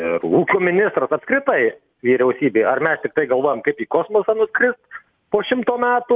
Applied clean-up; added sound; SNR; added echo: none; none; none; none.